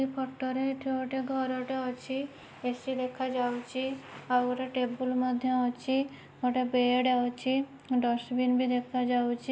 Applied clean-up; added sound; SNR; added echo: none; none; none; none.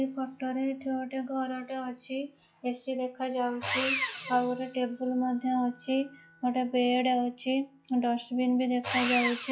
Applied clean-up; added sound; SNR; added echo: classical method log-MMSE.